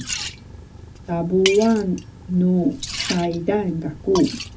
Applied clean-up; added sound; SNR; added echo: none; Liquid; 10 dB; reverberation time 0.3 s.